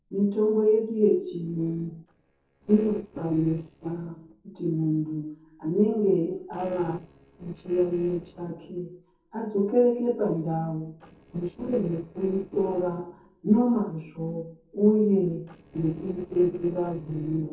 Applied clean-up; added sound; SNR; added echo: neural separator model SepFormer DNS4.